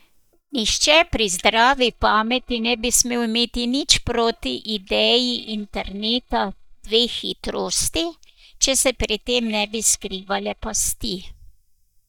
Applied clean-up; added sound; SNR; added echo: neural mask model DeepFilterNet 3.